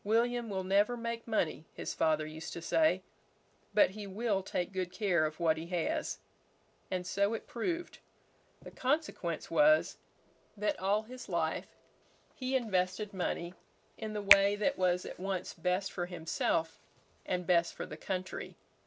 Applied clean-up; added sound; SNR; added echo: none; Finger snapping; 3 dB; none.